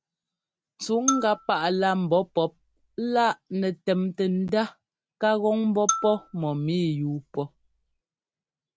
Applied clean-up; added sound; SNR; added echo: none; Marimba, xylophone; 8 dB; none.